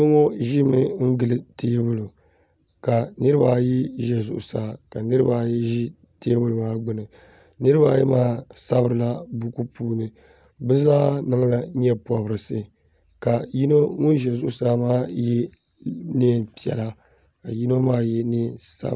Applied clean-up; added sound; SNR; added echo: none; none; none; none.